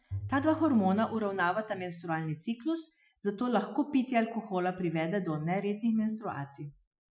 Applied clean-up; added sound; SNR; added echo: classical method Wiener filter.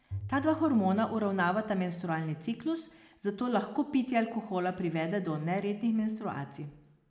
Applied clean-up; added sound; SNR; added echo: none; Bowed string instrument; 14 dB; none.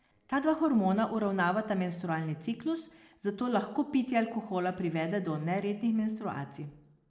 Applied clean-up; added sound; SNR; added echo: neural separator model SepFormer DNS4.